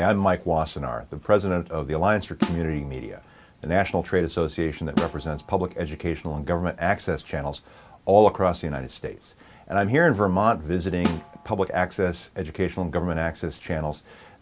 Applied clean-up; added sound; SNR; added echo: none; Snare drum; 10 dB; none.